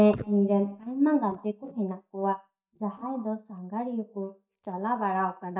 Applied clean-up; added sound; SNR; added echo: neural mask model DeepFilterNet 3.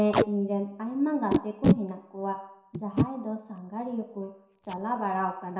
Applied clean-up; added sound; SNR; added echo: none; Packing tape, duct tape; 0 dB; reverberation time 0.7 s.